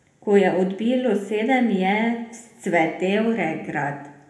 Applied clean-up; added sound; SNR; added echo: none; none; none; reverberation time 0.7 s.